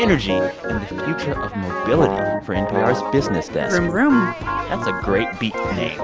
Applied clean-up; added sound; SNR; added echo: none; Organ + Brass instrument; 3 dB; none.